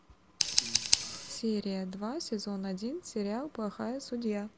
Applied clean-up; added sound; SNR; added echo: none; Scissors; 1 dB; none.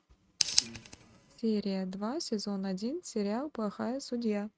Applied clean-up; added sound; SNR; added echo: neural mask model RNNoise.